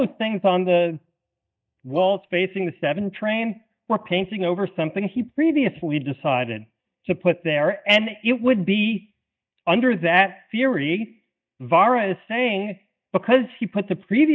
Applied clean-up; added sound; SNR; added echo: neural mask model DeepFilterNet 3.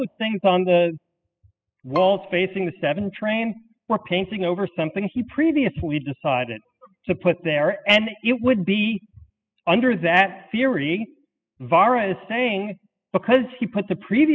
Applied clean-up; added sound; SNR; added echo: classical method spectral subtraction.